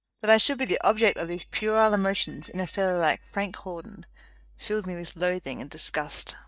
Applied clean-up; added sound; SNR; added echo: neural mask model DeepFilterNet 3.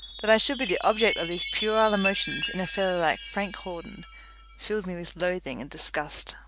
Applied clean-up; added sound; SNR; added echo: none; Chime; 7 dB; none.